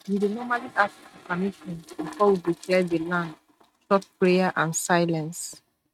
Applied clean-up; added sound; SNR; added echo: neural mask model RNNoise.